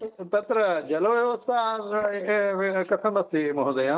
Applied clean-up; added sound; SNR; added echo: neural mask model DeepFilterNet 3.